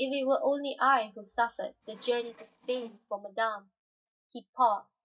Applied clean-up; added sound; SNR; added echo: neural mask model DeepFilterNet 3.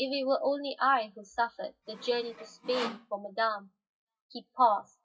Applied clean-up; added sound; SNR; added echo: classical method WPE with log-MMSE.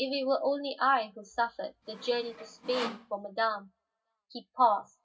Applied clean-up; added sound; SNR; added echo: none; Sawing; 12 dB; reverberation time 0.4 s.